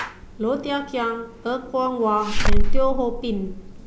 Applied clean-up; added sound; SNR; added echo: none; Slam / Alarm; -4 dB; none.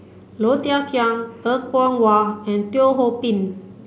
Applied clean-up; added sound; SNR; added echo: none; none; none; none.